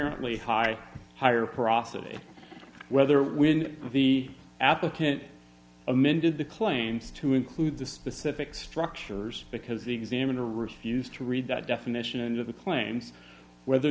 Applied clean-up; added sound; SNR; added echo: none; none; none; none.